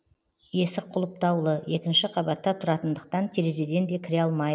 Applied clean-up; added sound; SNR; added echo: none; none; none; none.